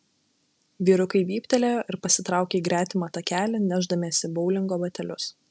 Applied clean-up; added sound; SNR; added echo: none; none; none; none.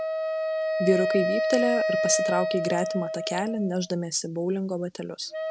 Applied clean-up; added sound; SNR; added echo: none; Wind instrument, woodwind instrument; 0 dB; none.